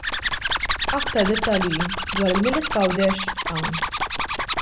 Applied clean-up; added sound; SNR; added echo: none; Zipper (clothing); 1 dB; none.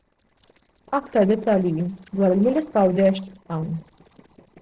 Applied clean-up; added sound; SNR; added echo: neural separator model SepFormer DNS4.